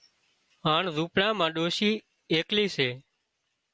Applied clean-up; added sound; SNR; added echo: none; none; none; none.